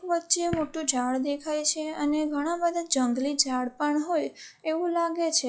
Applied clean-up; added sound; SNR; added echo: classical method log-MMSE.